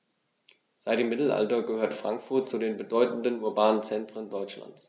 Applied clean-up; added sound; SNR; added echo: none; none; none; none.